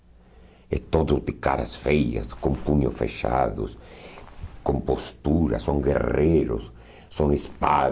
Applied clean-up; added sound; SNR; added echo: none; none; none; none.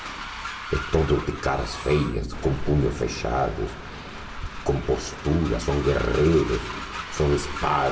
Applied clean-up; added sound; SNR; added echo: none; Train; 11 dB; reverberation time 1.8 s.